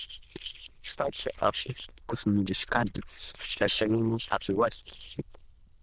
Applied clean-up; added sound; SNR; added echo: neural diffusion model UNIVERSE++.